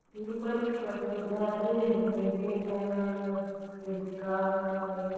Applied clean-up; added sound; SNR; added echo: neural separator model SepFormer DNS4.